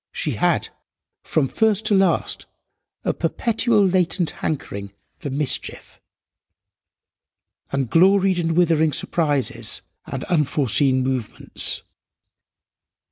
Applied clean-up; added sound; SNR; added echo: none; none; none; none.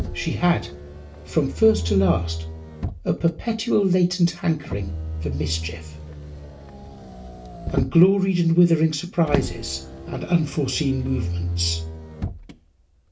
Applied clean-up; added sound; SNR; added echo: none; Motor vehicle (road); 7 dB; reverberation time 0.3 s.